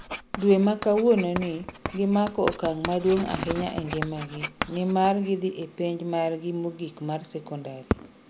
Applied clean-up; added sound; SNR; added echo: none; Writing; 12 dB; none.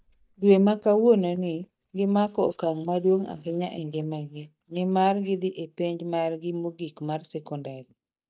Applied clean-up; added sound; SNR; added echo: neural mask model DeepFilterNet 3.